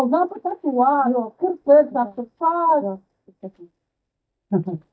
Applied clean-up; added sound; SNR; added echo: neural mask model DeepFilterNet 3.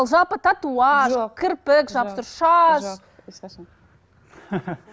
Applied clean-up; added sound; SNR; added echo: none; none; none; none.